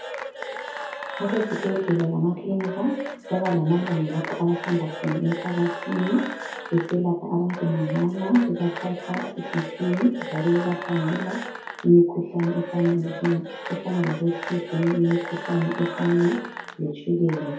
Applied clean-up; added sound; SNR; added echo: none; Applause / Cheering / Clapping; 10 dB; reverberation time 0.6 s.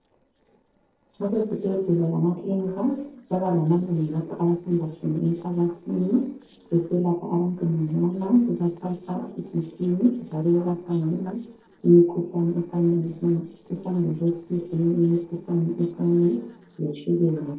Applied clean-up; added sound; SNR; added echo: neural separator model SepFormer DNS4.